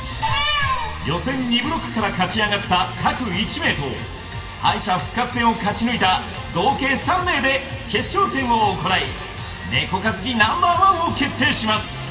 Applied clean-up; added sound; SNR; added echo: none; none; none; reverberation time 2.2 s.